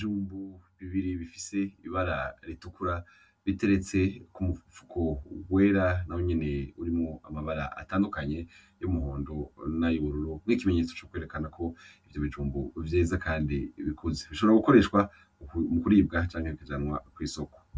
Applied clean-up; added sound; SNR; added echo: none; none; none; none.